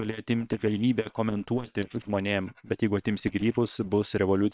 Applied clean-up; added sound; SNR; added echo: neural separator model SepFormer WHAM!.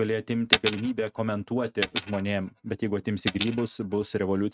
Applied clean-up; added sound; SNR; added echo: neural mask model RNNoise.